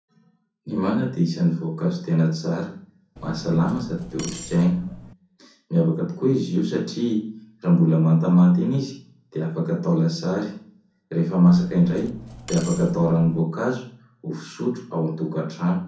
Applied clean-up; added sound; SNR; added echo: none; Cutlery, silverware; 17 dB; reverberation time 0.6 s.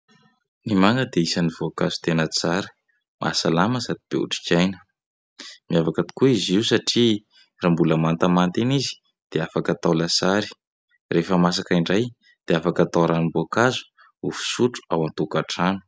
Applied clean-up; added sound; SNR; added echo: none; none; none; none.